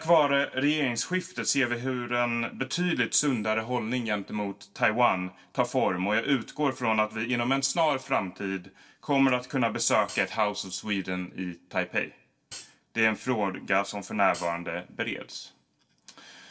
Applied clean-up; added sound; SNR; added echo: neural separator model SepFormer DNS4.